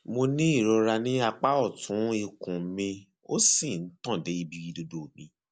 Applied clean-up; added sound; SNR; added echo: none; none; none; none.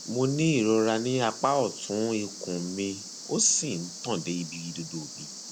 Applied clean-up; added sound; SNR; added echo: none; Cricket; 13 dB; none.